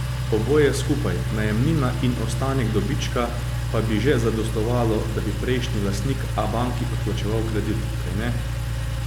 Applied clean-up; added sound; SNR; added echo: none; Engine; 0 dB; none.